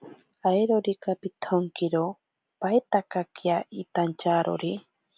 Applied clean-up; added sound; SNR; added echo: none; none; none; none.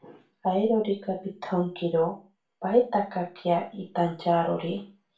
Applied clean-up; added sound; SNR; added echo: none; none; none; reverberation time 0.3 s.